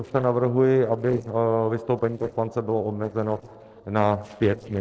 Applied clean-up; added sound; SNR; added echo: neural separator model SepFormer DNS4.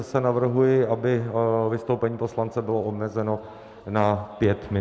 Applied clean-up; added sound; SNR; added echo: none; none; none; none.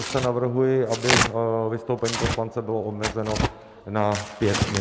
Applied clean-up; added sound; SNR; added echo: none; Tearing; 4 dB; none.